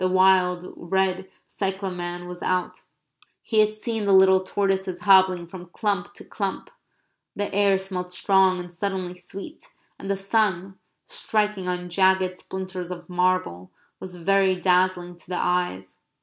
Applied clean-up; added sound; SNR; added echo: none; none; none; none.